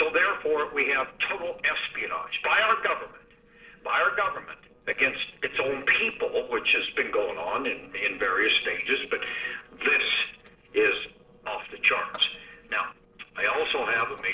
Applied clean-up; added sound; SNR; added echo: neural separator model SepFormer DNS4.